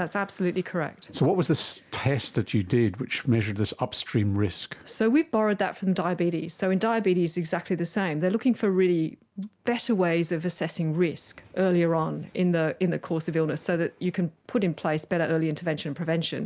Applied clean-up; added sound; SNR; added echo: none; none; none; none.